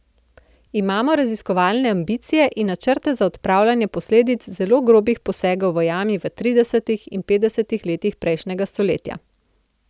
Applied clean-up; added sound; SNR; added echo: none; none; none; none.